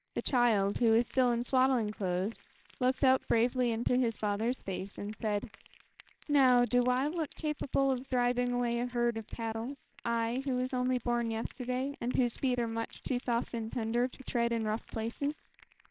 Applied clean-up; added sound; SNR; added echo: neural separator model SepFormer WHAMR!.